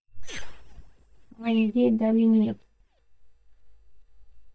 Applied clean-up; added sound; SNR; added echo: neural mask model DeepFilterNet 3.